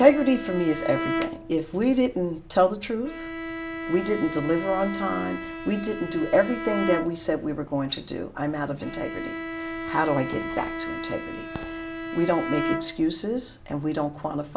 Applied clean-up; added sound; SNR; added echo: none; Bowed string instrument; 7 dB; none.